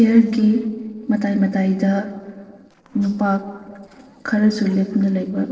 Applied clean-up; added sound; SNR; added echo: neural separator model SepFormer DNS4.